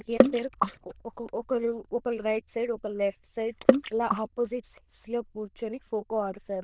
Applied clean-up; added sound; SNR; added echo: neural diffusion model UNIVERSE++.